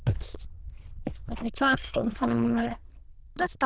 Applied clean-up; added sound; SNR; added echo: neural diffusion model UNIVERSE++.